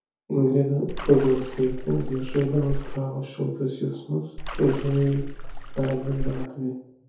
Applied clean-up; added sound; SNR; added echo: none; Splash, splatter; 5 dB; reverberation time 2.3 s.